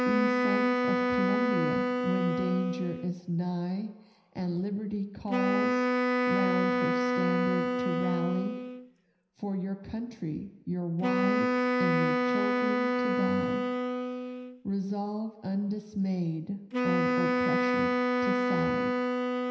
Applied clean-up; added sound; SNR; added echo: none; Wind instrument, woodwind instrument; -4 dB; reverberation time 0.9 s.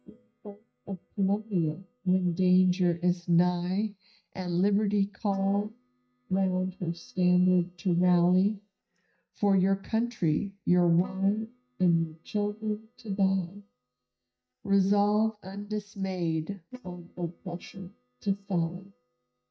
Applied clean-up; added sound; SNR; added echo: neural mask model DeepFilterNet 3.